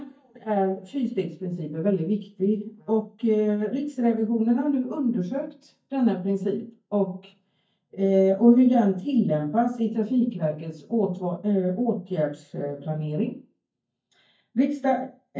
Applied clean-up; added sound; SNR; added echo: neural mask model DeepFilterNet 3.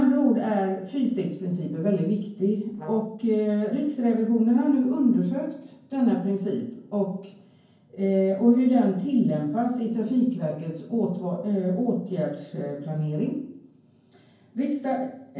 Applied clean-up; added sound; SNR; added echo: none; Brass instrument; 15 dB; reverberation time 0.9 s.